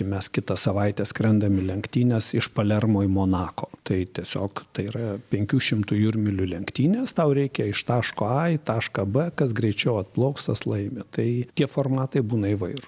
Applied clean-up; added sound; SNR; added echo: none; none; none; none.